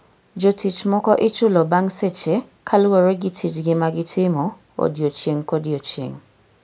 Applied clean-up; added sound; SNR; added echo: none; none; none; none.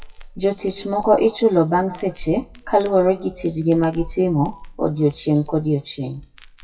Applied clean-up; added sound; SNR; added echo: classical method WPE with log-MMSE.